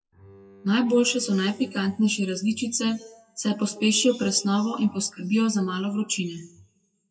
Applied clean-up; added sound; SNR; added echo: classical method WPE with log-MMSE.